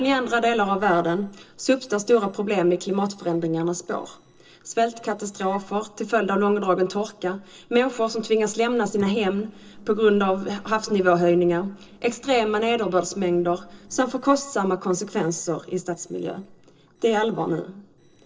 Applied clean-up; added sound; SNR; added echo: neural separator model SepFormer DNS4.